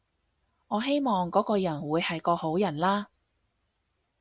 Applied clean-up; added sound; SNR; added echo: none; none; none; none.